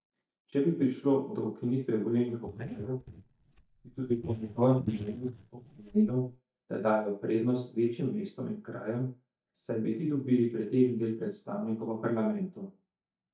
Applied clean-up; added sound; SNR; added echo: neural mask model DeepFilterNet 3.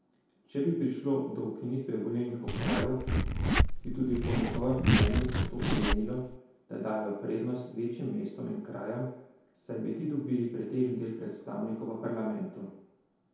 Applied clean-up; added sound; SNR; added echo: none; Zipper (clothing); -5 dB; reverberation time 0.8 s.